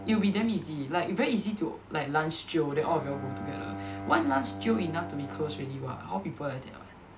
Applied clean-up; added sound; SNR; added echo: none; Bowed string instrument; 12 dB; none.